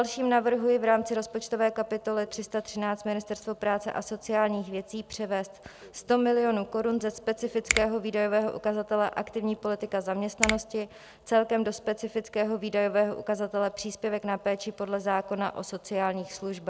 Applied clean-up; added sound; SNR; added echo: none; Finger snapping; 7 dB; none.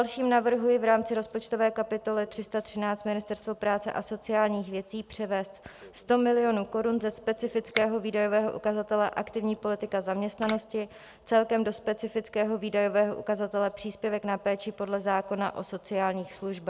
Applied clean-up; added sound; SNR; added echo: neural mask model Resemble Enhance denoiser.